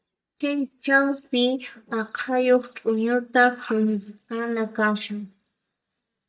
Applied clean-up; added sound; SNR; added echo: neural mask model DeepFilterNet 3.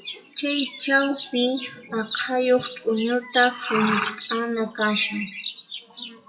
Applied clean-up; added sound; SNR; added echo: classical method WPE with log-MMSE.